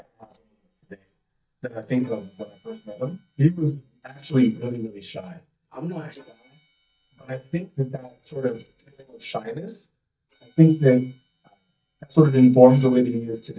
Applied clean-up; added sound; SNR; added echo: neural mask model DeepFilterNet 3.